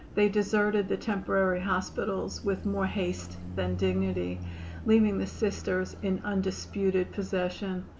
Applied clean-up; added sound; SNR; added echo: none; Car passing by; 12 dB; none.